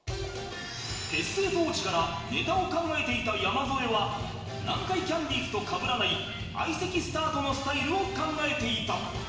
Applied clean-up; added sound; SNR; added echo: none; Strum; 14 dB; reverberation time 1.3 s.